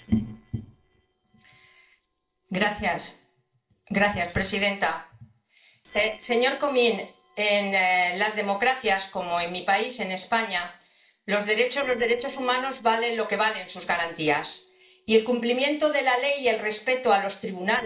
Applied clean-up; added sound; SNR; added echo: neural separator model SepFormer DNS4.